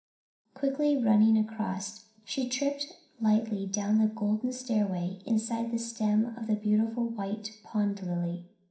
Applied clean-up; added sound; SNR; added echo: none; none; none; reverberation time 0.5 s.